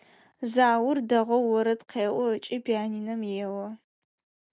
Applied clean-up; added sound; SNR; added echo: none; none; none; none.